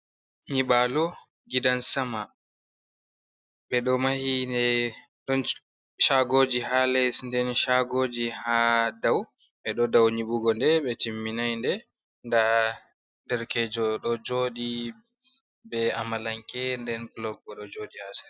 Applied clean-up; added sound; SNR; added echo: none; none; none; none.